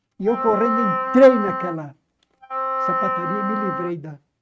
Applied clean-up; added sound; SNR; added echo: neural mask model RNNoise.